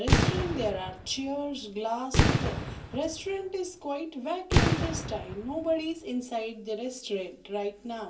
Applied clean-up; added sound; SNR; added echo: none; Fireworks; -4 dB; reverberation time 0.3 s.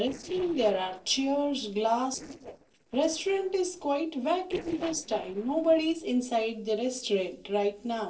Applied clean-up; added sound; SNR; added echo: neural separator model SepFormer DNS4.